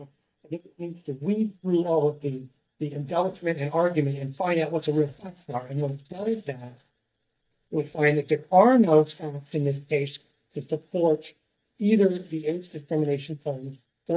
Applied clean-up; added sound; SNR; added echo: neural mask model DeepFilterNet 3.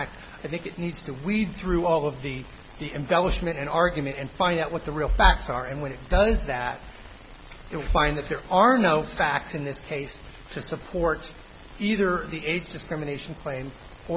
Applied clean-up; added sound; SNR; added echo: none; none; none; none.